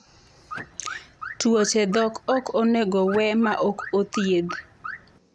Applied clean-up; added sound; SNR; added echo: none; Alarm / Car; 14 dB; none.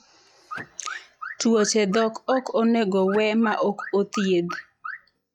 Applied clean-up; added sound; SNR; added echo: classical method log-MMSE.